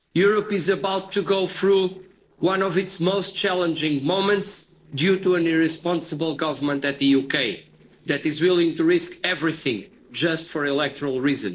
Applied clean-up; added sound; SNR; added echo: neural separator model SepFormer DNS4.